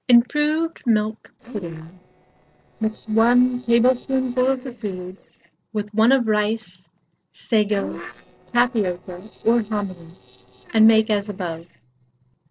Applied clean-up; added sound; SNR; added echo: neural separator model SepFormer DNS4.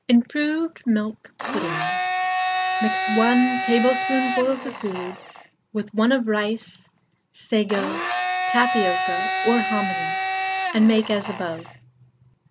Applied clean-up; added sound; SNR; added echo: none; Domestic sounds, home sounds; 3 dB; none.